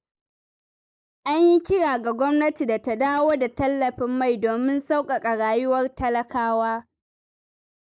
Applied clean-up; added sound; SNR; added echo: neural mask model Resemble Enhance denoiser.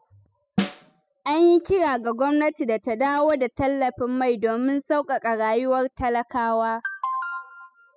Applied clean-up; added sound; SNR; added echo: classical method spectral subtraction.